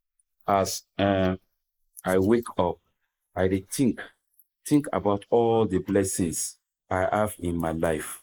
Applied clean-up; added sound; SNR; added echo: neural mask model Resemble Enhance denoiser.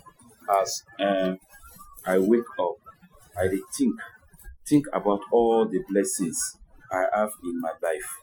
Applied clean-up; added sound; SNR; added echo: classical method Wiener filter.